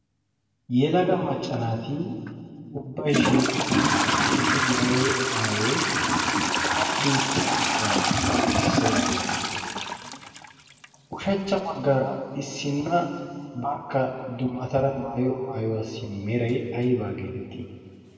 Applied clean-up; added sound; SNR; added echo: none; Trickle, dribble / Toilet flush; 0 dB; reverberation time 2.2 s.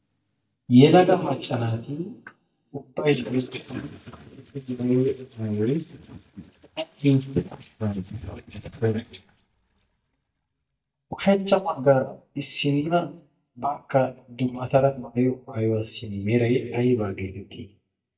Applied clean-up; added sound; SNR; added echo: neural mask model DeepFilterNet 3.